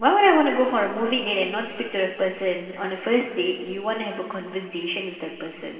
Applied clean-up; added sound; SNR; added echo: none; none; none; reverberation time 2.1 s.